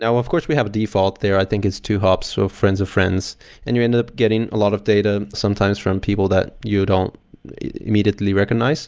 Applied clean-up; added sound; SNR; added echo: none; none; none; none.